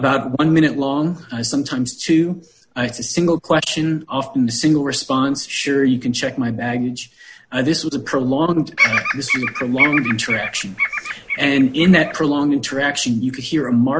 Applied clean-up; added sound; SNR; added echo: none; Bird vocalization, bird call, bird song; 3 dB; none.